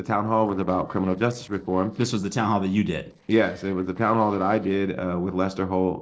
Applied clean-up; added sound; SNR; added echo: neural separator model SepFormer DNS4.